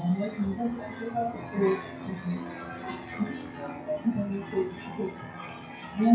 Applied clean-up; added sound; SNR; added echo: classical method WPE with log-MMSE.